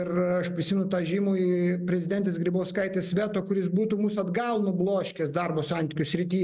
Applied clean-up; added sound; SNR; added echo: none; none; none; none.